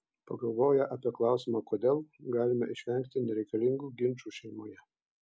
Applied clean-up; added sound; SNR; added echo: none; none; none; none.